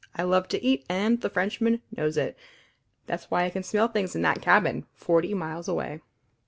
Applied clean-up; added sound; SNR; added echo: none; none; none; none.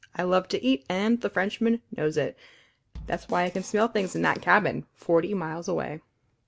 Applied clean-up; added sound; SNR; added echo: none; Drum kit; 18 dB; none.